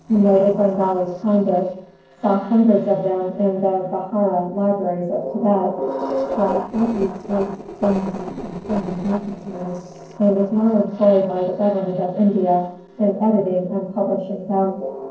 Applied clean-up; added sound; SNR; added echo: neural separator model SepFormer DNS4.